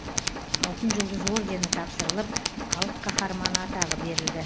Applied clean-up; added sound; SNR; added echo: none; Tools; -2 dB; none.